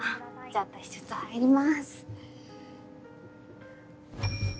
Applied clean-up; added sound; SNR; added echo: none; none; none; none.